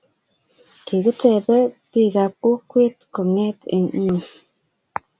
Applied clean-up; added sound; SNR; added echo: none; none; none; none.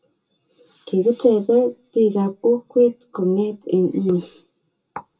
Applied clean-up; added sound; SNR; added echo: none; none; none; reverberation time 0.2 s.